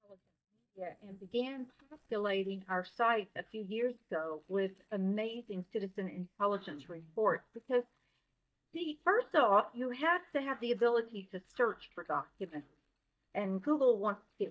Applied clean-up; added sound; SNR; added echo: neural mask model DeepFilterNet 3.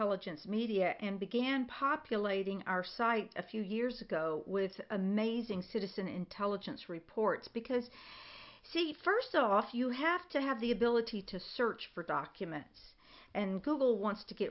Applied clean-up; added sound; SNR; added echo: none; none; none; none.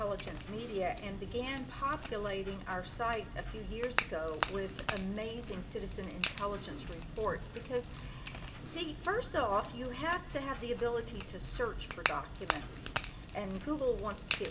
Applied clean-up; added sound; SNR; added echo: none; Crack / Crackle; -1 dB; reverberation time 1.6 s.